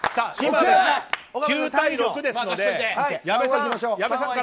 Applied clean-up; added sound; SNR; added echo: none; none; none; none.